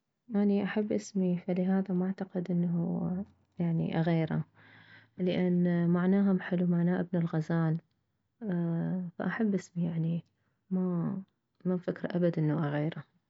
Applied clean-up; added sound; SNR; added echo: none; none; none; none.